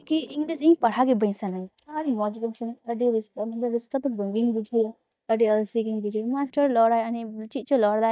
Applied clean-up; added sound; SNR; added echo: neural mask model DeepFilterNet 3.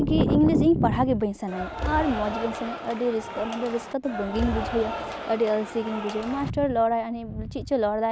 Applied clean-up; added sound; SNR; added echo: none; Cheering; 8 dB; none.